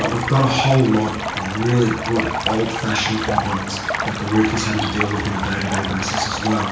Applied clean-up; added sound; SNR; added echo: none; Stream; 4 dB; reverberation time 0.6 s.